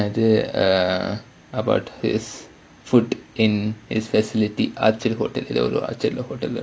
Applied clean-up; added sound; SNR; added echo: none; none; none; none.